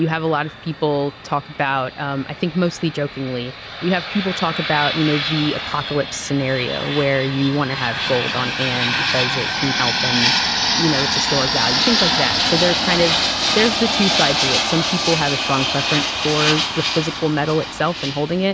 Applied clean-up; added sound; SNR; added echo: none; Fixed-wing aircraft, airplane; 0 dB; none.